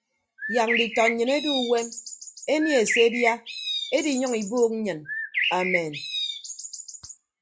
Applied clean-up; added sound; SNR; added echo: classical method log-MMSE.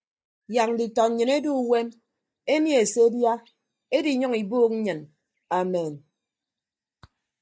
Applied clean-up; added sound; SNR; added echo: neural mask model DeepFilterNet 3.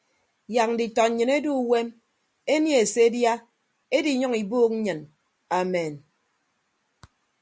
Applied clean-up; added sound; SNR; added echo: none; none; none; none.